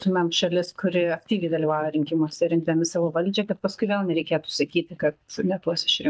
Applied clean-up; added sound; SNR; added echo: neural mask model DeepFilterNet 3.